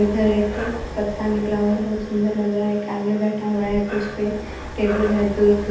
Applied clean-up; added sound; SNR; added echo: none; Breathing; 12 dB; reverberation time 0.8 s.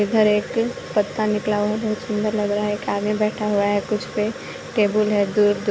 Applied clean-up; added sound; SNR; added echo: none; none; none; none.